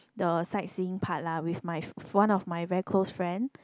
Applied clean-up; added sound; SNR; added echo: none; none; none; none.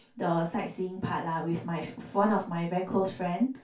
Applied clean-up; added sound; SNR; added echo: none; none; none; reverberation time 0.2 s.